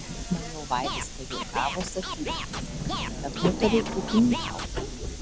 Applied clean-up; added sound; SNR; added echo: none; Subway, metro, underground + Scratching (performance technique); 2 dB; none.